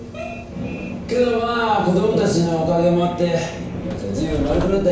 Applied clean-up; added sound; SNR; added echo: none; Train; 14 dB; reverberation time 0.7 s.